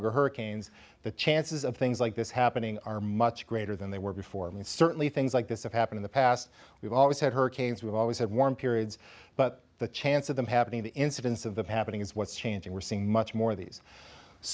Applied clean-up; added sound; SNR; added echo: none; none; none; none.